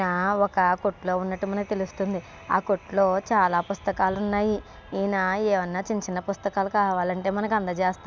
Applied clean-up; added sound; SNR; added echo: none; none; none; none.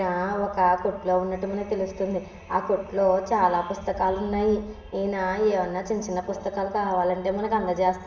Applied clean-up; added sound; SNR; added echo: none; Brass instrument; 19 dB; reverberation time 0.8 s.